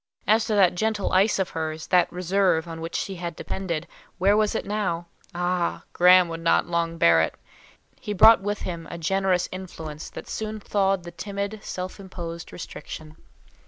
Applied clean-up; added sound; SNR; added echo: none; none; none; none.